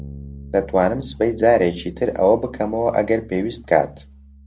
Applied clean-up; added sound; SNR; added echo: none; Bass guitar; 19 dB; none.